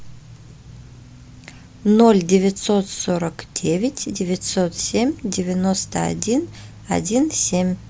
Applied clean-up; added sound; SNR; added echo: none; none; none; none.